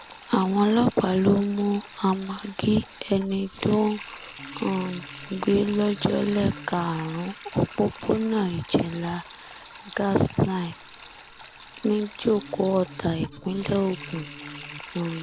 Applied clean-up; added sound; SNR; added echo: none; Musical instrument + Sink (filling or washing); 17 dB; none.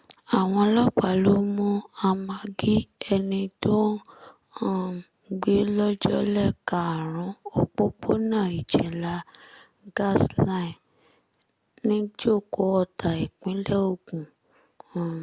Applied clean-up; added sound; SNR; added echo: none; none; none; none.